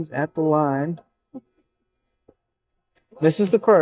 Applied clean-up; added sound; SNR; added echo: neural mask model DeepFilterNet 3.